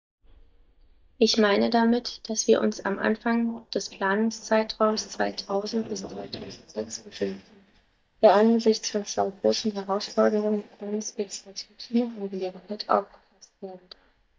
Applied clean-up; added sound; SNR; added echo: neural mask model DeepFilterNet 3.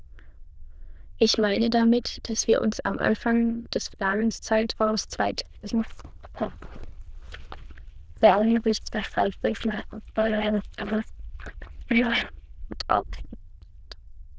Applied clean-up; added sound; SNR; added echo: neural diffusion model UNIVERSE++.